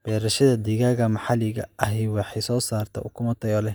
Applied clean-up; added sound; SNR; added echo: neural mask model DeepFilterNet 3.